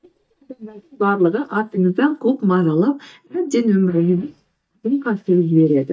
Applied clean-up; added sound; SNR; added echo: neural mask model DeepFilterNet 3.